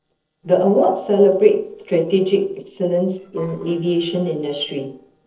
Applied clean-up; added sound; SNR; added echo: neural separator model SepFormer DNS4.